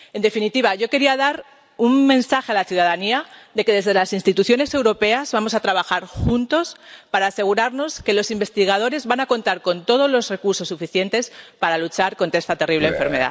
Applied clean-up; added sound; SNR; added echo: none; Burping, eructation; 6 dB; none.